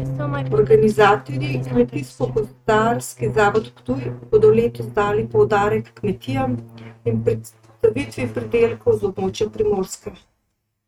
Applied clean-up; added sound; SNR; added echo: neural mask model RNNoise.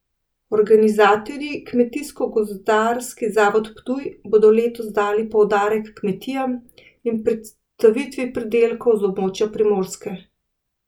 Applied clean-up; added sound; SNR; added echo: none; none; none; none.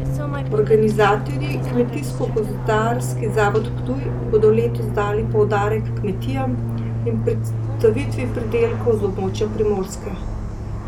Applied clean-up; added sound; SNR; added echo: none; Fixed-wing aircraft, airplane; 2 dB; none.